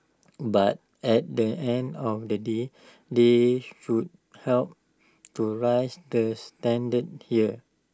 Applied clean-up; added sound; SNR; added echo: none; none; none; none.